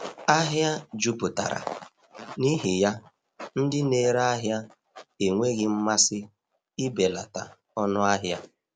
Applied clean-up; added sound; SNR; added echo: none; none; none; none.